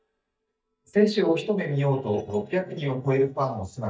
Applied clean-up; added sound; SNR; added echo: neural mask model DeepFilterNet 3.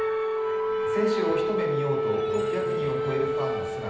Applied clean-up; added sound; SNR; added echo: none; Wind instrument, woodwind instrument; -4 dB; reverberation time 0.9 s.